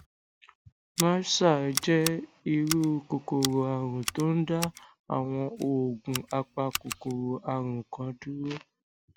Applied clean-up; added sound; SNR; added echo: none; Scissors; 11 dB; none.